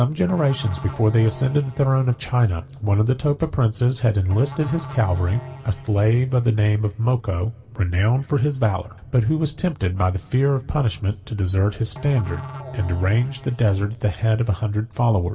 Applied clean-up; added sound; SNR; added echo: none; Musical instrument; 15 dB; reverberation time 2.1 s.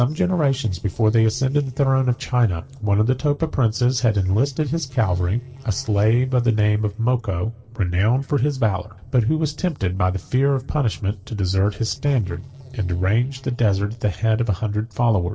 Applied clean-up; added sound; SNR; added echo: neural separator model SepFormer DNS4.